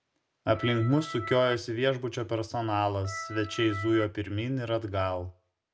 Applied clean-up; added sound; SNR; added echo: none; Organ; 10 dB; none.